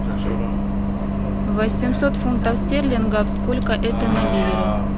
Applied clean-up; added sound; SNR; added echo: none; Bus; -4 dB; none.